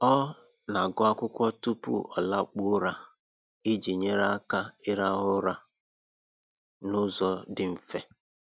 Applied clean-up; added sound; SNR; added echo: none; none; none; none.